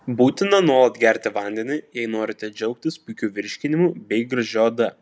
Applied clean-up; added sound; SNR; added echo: none; none; none; none.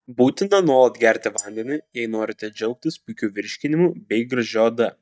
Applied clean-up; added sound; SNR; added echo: neural mask model DeepFilterNet 3.